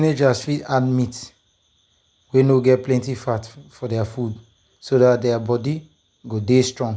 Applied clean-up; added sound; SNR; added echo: none; none; none; none.